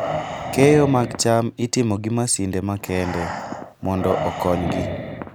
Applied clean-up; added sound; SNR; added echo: none; Breathing; 8 dB; none.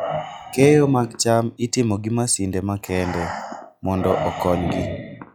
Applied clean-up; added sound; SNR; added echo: classical method log-MMSE.